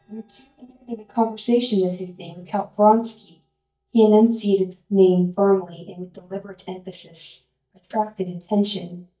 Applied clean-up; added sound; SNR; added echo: neural mask model DeepFilterNet 3.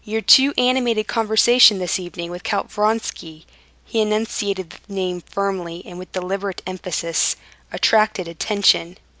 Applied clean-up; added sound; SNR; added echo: none; none; none; none.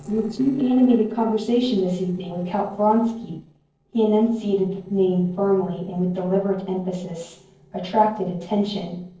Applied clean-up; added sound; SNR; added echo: neural separator model SepFormer DNS4.